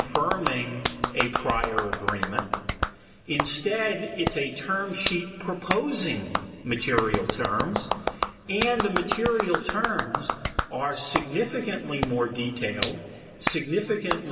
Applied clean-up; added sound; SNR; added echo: none; Clapping; 3 dB; reverberation time 2.5 s.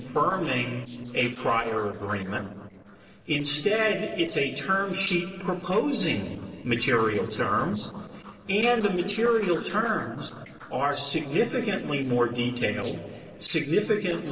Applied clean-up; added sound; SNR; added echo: neural separator model SepFormer DNS4.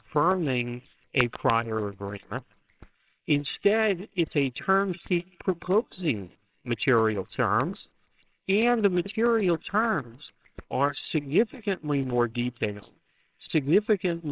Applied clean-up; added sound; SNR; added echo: neural separator model SepFormer WHAMR!.